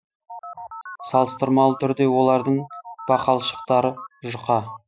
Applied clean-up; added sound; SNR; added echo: classical method Wiener filter.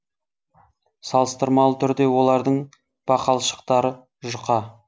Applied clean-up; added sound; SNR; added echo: none; none; none; none.